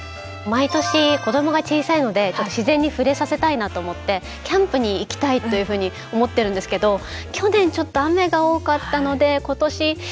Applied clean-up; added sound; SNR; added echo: none; none; none; none.